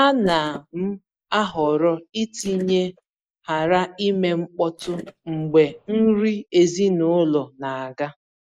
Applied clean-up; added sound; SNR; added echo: neural mask model Resemble Enhance denoiser.